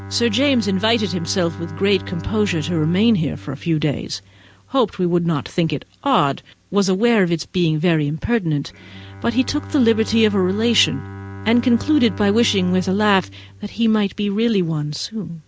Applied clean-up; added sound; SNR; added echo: none; Bowed string instrument; 15 dB; none.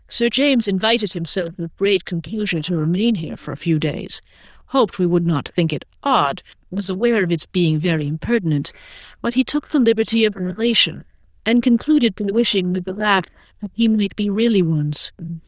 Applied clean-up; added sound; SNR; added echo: neural diffusion model UNIVERSE++.